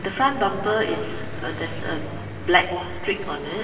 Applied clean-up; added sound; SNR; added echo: none; Church bell / Traffic noise, roadway noise; 11 dB; reverberation time 2.0 s.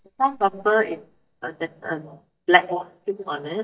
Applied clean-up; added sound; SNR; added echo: neural mask model DeepFilterNet 3.